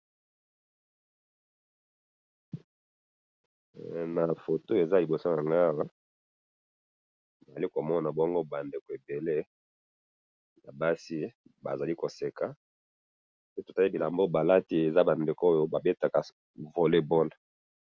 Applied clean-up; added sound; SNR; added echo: none; none; none; none.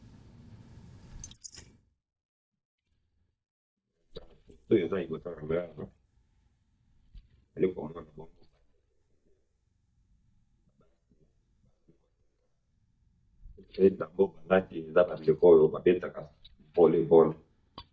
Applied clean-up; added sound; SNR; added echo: neural mask model DeepFilterNet 3.